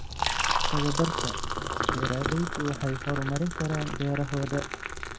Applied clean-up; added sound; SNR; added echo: none; Liquid; 0 dB; none.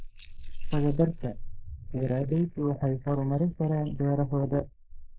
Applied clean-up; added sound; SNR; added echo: neural mask model Resemble Enhance denoiser.